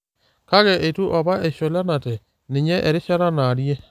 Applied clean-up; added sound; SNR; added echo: none; none; none; none.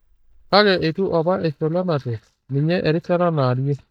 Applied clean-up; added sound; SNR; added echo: neural mask model DeepFilterNet 3.